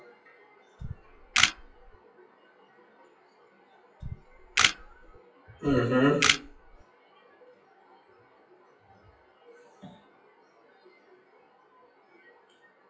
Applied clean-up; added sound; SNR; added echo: classical method WPE with log-MMSE.